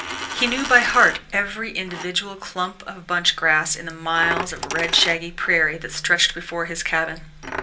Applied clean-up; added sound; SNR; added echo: none; Coin (dropping); 12 dB; reverberation time 0.2 s.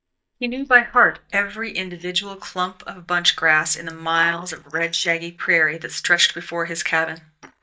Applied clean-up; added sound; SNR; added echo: neural mask model DeepFilterNet 3.